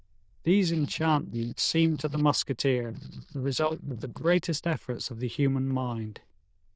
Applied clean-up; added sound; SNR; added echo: neural diffusion model UNIVERSE++.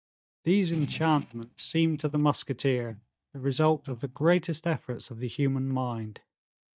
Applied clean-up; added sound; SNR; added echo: neural mask model DeepFilterNet 3.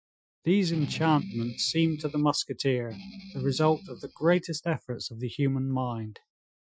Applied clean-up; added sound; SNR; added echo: classical method Wiener filter.